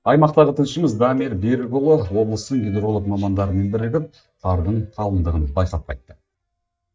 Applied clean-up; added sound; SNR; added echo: neural mask model DeepFilterNet 3.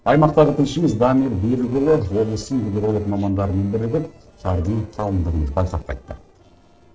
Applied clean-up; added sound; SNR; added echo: neural separator model SepFormer DNS4.